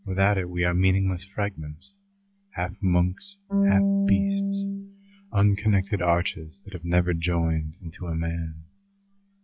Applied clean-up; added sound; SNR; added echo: classical method log-MMSE.